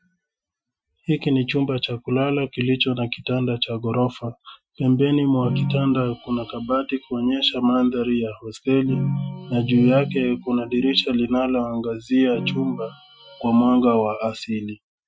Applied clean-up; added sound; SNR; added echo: classical method Wiener filter.